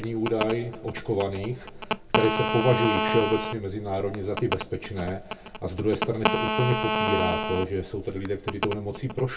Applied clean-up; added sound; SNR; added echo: none; Telephone; 2 dB; reverberation time 0.1 s.